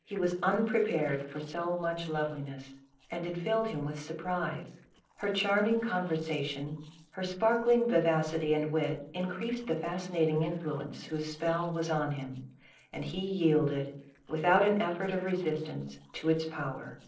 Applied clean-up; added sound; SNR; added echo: neural separator model SepFormer DNS4.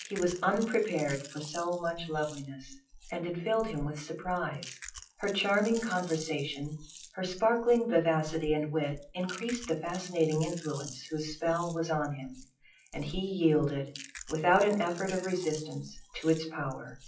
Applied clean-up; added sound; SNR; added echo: classical method WPE with log-MMSE.